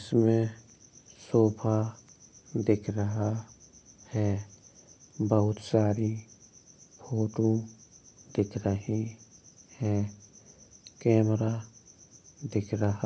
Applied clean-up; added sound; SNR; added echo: none; none; none; none.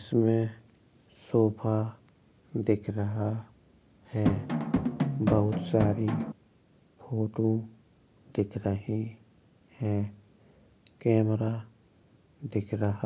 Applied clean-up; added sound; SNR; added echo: none; Drum; -1 dB; none.